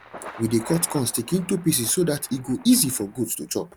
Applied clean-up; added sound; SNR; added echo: none; Thunder; 19 dB; none.